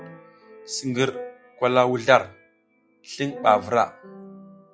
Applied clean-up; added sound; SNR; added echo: classical method log-MMSE.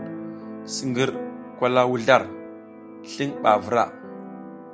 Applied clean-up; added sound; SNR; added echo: none; Keyboard (musical); 12 dB; none.